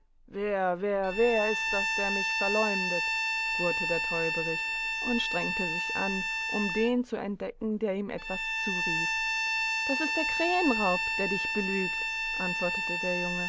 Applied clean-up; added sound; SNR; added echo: none; Bowed string instrument; -1 dB; none.